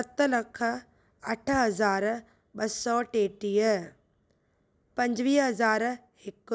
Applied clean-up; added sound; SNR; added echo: none; none; none; none.